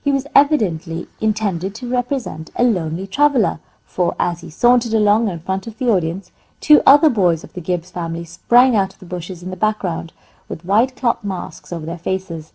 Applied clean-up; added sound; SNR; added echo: none; none; none; none.